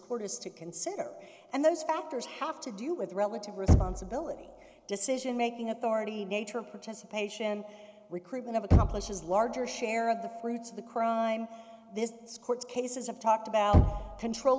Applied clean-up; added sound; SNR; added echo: none; Knock; 2 dB; none.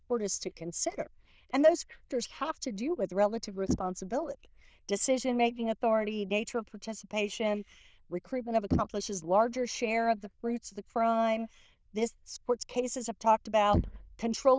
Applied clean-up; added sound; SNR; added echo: neural diffusion model UNIVERSE++.